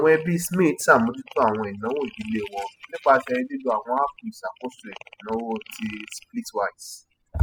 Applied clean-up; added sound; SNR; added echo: classical method spectral subtraction.